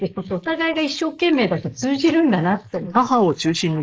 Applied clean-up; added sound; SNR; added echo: neural mask model Resemble Enhance denoiser.